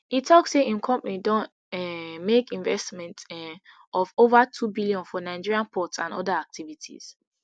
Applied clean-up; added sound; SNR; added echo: none; none; none; none.